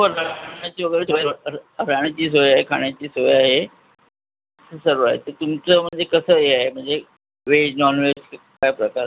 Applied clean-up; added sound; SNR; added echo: none; none; none; none.